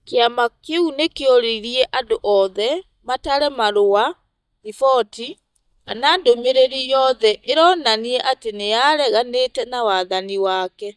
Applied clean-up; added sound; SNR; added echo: neural mask model DeepFilterNet 3.